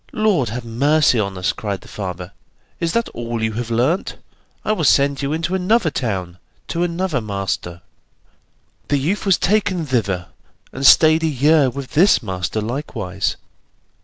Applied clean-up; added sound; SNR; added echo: none; none; none; none.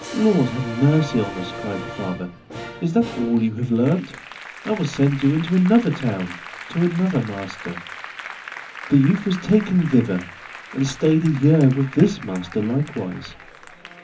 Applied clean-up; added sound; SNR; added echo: none; Applause; 15 dB; reverberation time 0.3 s.